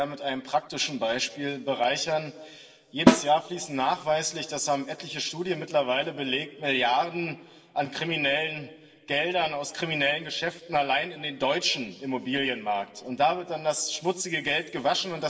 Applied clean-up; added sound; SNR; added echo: none; Snare drum; -3 dB; reverberation time 2.1 s.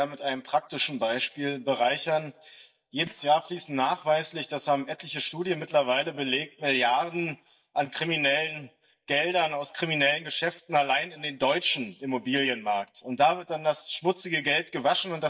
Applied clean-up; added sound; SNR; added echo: neural mask model DeepFilterNet 3.